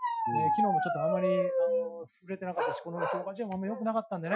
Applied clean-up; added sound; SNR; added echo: classical method Wiener filter.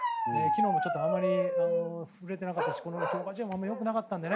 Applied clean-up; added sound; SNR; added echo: none; Bark; -3 dB; none.